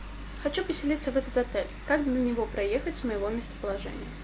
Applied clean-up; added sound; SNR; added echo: none; Water tap, faucet; 19 dB; none.